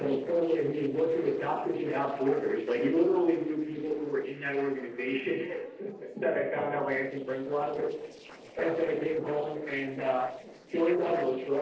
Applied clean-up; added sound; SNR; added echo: neural separator model SepFormer DNS4.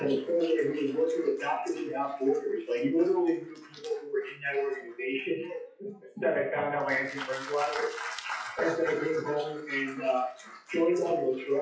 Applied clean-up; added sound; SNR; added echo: classical method WPE with log-MMSE.